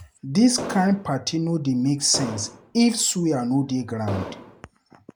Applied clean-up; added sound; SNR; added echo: none; Explosion; 11 dB; none.